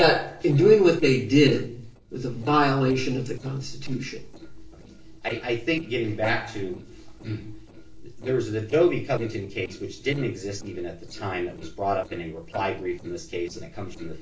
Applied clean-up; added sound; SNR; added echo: neural separator model SepFormer DNS4.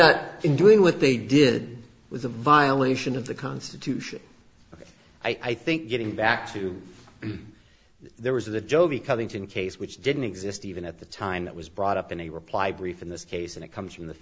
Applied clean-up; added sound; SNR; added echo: none; none; none; none.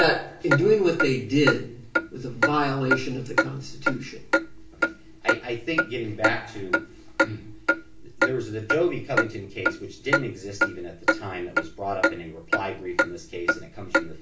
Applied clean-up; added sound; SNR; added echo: none; Clock; 0 dB; reverberation time 0.3 s.